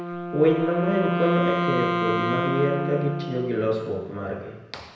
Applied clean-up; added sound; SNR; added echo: none; Wind instrument, woodwind instrument; 3 dB; reverberation time 1.0 s.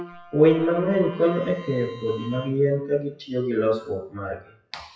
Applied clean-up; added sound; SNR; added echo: classical method WPE with log-MMSE.